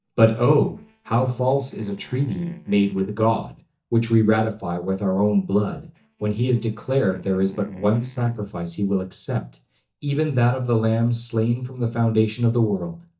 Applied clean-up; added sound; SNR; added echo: neural mask model DeepFilterNet 3.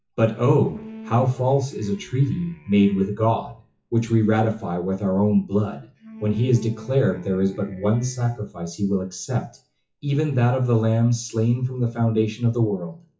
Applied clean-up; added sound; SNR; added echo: classical method WPE with log-MMSE.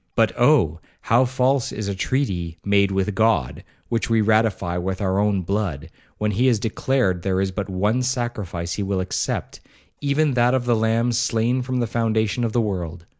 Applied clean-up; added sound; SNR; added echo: none; none; none; none.